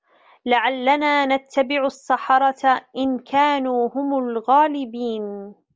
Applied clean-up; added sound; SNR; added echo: none; none; none; none.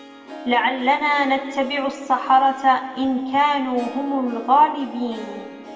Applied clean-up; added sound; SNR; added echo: none; Harp; 17 dB; reverberation time 1.9 s.